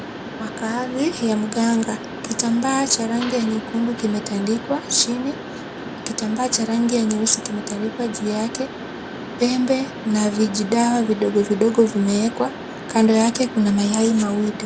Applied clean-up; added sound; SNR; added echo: none; Mechanisms; 11 dB; none.